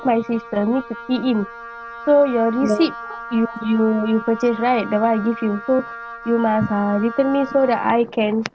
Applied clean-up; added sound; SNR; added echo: none; Wind instrument, woodwind instrument; 14 dB; none.